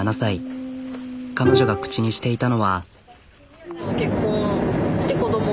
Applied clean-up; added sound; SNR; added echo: none; Bowed string instrument; 4 dB; none.